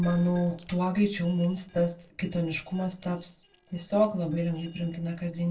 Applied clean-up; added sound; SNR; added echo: neural separator model SepFormer DNS4.